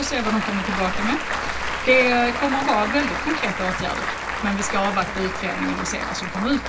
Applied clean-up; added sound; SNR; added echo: none; Applause; 3 dB; reverberation time 2.0 s.